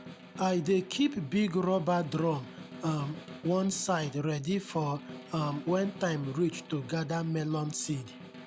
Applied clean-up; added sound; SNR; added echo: none; Snare drum; 16 dB; none.